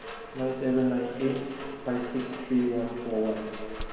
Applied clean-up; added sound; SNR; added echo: none; Rain; 11 dB; reverberation time 1.6 s.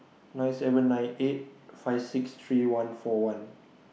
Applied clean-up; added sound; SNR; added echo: none; none; none; none.